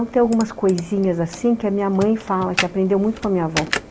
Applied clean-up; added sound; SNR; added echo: none; Computer keyboard; 11 dB; none.